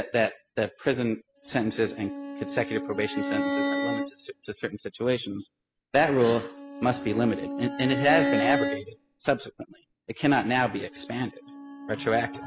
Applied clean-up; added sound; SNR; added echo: classical method spectral subtraction.